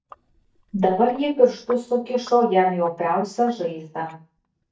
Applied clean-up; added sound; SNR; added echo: neural mask model DeepFilterNet 3.